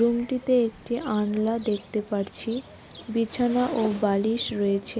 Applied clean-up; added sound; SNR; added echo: none; Cricket; 18 dB; none.